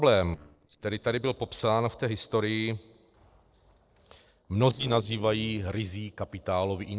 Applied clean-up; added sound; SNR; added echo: neural separator model SepFormer DNS4.